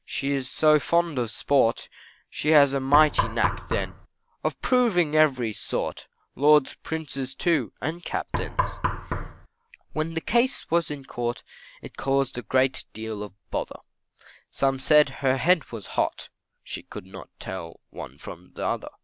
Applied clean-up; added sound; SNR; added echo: none; Knock; 2 dB; none.